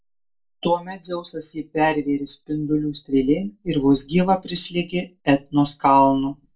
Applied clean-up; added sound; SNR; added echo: none; none; none; reverberation time 0.2 s.